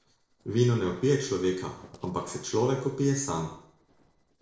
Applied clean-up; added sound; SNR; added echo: neural separator model SepFormer DNS4.